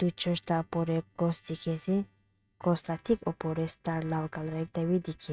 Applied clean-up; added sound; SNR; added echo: neural mask model RNNoise.